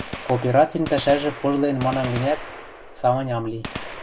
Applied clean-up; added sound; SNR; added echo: none; Gunshot, gunfire; 12 dB; none.